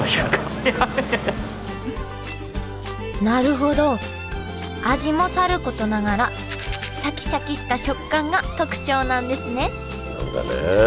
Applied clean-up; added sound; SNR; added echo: none; none; none; none.